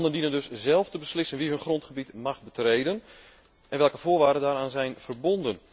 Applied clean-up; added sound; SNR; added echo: none; none; none; none.